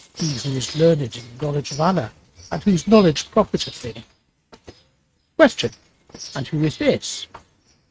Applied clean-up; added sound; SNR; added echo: neural mask model RNNoise.